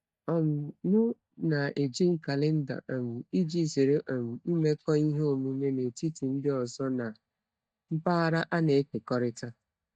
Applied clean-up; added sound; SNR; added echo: neural mask model DeepFilterNet 3.